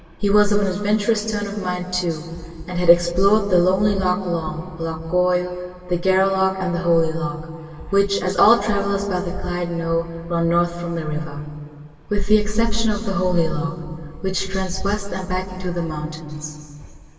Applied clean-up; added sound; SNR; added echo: none; Fixed-wing aircraft, airplane; 17 dB; reverberation time 2.4 s.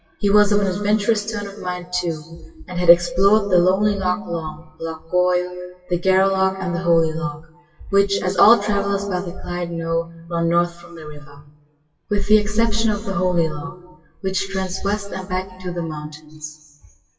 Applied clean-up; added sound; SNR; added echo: classical method WPE with log-MMSE.